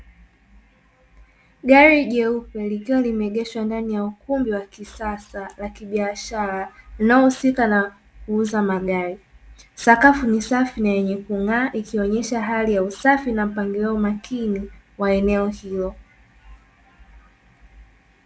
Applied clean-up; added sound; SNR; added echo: none; none; none; none.